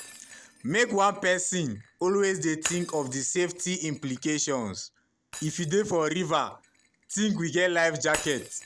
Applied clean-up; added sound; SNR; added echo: none; Shatter; 15 dB; none.